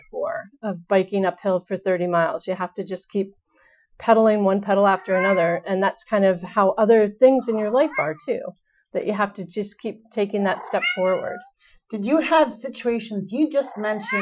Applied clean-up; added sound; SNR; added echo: classical method Wiener filter.